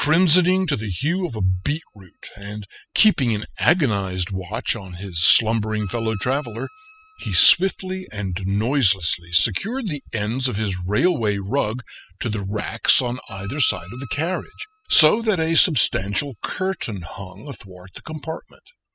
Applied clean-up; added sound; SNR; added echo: classical method spectral subtraction.